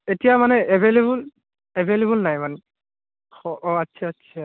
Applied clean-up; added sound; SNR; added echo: none; none; none; none.